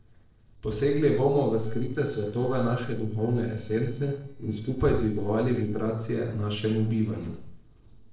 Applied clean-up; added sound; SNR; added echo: neural separator model SepFormer DNS4.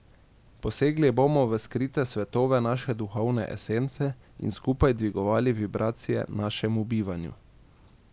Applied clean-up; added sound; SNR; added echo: none; none; none; none.